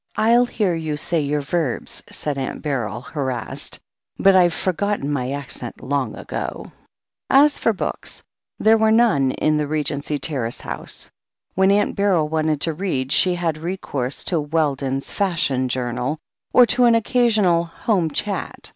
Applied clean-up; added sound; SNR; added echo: none; none; none; none.